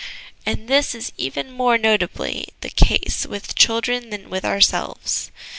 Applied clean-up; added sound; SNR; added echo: none; none; none; none.